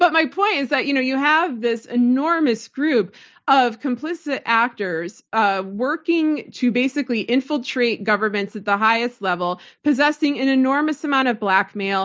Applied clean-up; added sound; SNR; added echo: none; none; none; none.